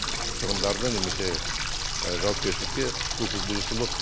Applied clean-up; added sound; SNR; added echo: none; Water tap, faucet; -2 dB; none.